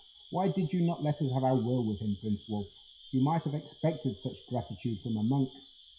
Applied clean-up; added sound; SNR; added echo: classical method WPE with log-MMSE.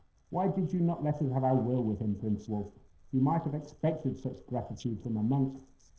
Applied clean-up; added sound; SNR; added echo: neural separator model SepFormer DNS4.